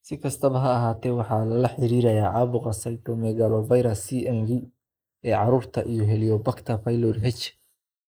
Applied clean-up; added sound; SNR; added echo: neural mask model Resemble Enhance denoiser.